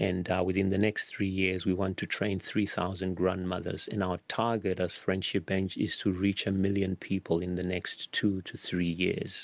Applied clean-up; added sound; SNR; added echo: none; none; none; none.